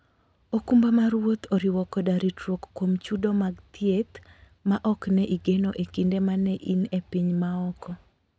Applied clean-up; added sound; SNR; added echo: none; none; none; none.